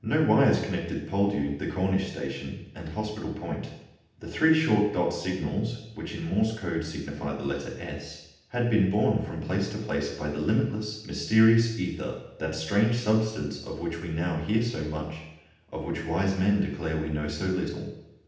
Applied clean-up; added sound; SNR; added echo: none; none; none; reverberation time 0.8 s.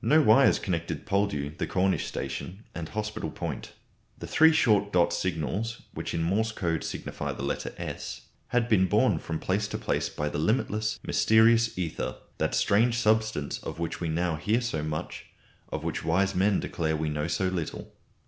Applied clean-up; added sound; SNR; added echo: none; none; none; none.